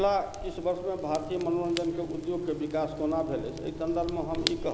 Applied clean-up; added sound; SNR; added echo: none; Fire / Rain; 10 dB; none.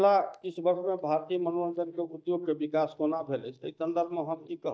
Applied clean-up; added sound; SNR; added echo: neural mask model DeepFilterNet 3.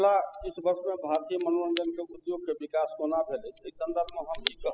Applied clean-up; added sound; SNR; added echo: classical method spectral subtraction.